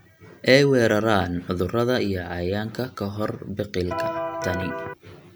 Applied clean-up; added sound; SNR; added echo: none; Electric guitar; 5 dB; none.